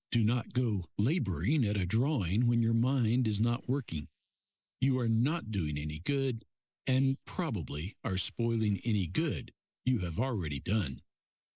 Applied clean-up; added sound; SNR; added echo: neural mask model Resemble Enhance denoiser.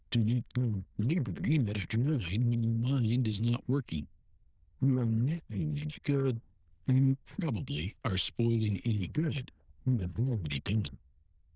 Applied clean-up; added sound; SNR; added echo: neural diffusion model UNIVERSE++.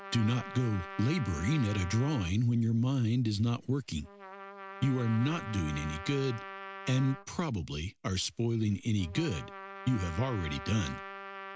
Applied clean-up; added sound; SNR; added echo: none; Trumpet; 14 dB; none.